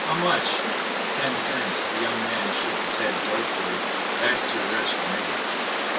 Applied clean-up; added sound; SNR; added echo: none; Water; -2 dB; reverberation time 0.2 s.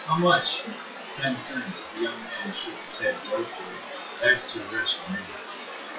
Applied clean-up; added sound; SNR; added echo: classical method WPE with log-MMSE.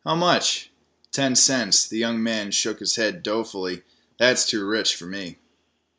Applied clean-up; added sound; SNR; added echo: none; none; none; none.